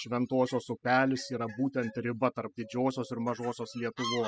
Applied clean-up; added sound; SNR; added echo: classical method spectral subtraction.